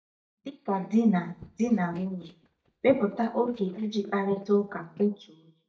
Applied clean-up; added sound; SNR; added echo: neural mask model DeepFilterNet 3.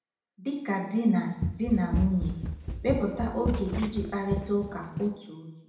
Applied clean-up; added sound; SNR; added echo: none; Run; 3 dB; reverberation time 0.8 s.